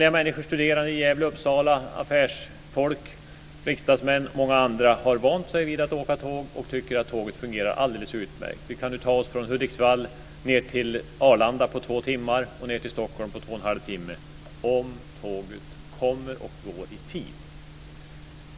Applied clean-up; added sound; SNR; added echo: none; none; none; none.